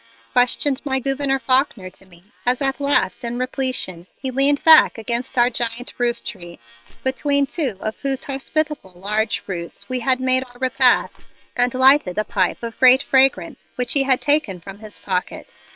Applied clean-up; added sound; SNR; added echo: neural separator model SepFormer WHAM!.